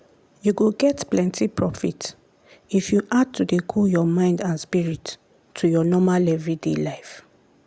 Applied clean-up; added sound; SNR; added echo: none; none; none; none.